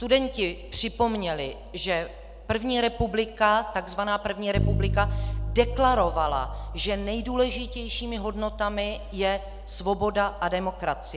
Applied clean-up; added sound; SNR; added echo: none; Bass guitar; 7 dB; none.